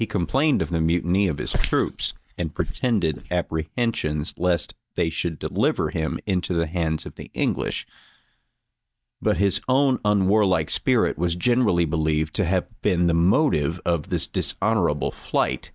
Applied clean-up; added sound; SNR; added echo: neural mask model DeepFilterNet 3.